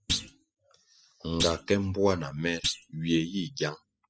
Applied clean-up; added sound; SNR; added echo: classical method spectral subtraction.